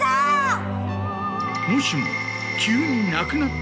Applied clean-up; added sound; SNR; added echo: none; Trumpet; 20 dB; none.